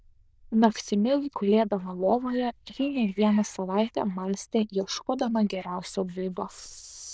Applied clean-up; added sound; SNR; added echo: neural diffusion model UNIVERSE++.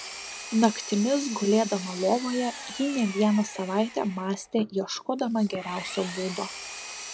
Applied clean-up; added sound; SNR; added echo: none; Engine; 12 dB; none.